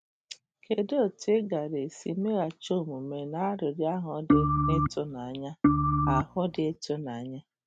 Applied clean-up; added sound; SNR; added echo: none; Organ; -5 dB; none.